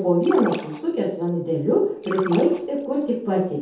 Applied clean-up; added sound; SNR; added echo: none; Splash, splatter; 15 dB; reverberation time 0.7 s.